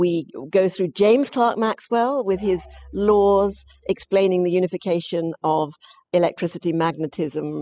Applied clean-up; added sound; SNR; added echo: classical method spectral subtraction.